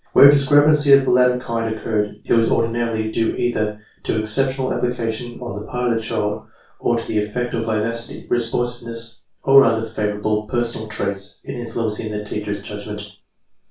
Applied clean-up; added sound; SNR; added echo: none; none; none; reverberation time 0.3 s.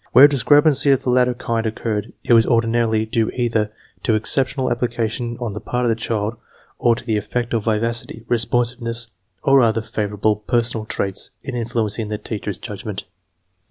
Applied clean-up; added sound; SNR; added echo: none; none; none; none.